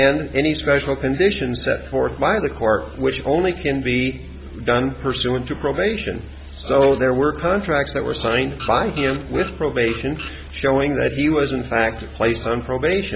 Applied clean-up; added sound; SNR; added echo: none; Printer; 15 dB; none.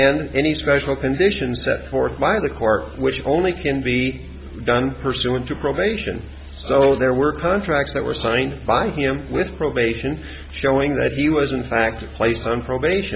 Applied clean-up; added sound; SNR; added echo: none; none; none; none.